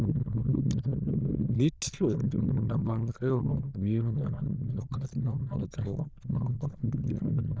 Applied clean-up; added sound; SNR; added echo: neural diffusion model UNIVERSE++.